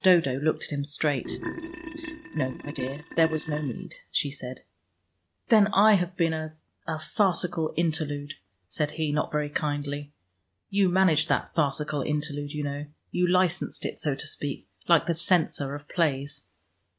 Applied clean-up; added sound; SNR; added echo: neural mask model RNNoise.